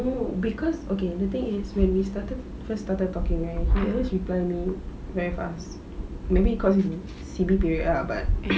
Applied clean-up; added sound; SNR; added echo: none; none; none; none.